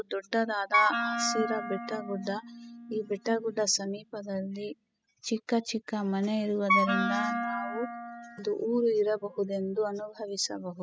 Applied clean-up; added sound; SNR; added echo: classical method spectral subtraction.